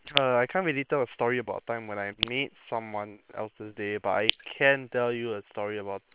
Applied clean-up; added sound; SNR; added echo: neural separator model SepFormer WHAM!.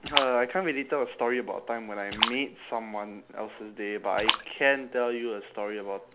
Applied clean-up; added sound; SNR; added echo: none; Splash, splatter; 5 dB; none.